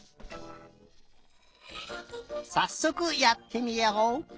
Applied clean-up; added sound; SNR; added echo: neural separator model SepFormer DNS4.